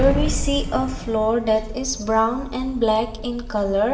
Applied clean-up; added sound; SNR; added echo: none; Explosion; 6 dB; reverberation time 1.0 s.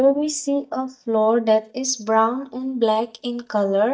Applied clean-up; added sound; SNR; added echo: neural mask model DeepFilterNet 3.